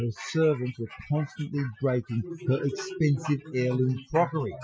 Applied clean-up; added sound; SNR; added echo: classical method Wiener filter.